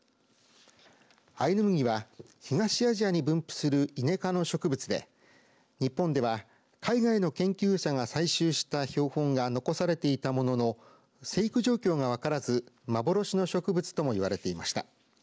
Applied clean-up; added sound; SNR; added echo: none; none; none; none.